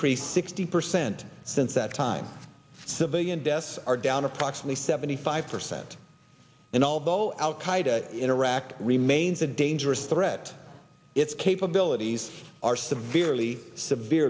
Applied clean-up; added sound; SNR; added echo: none; none; none; none.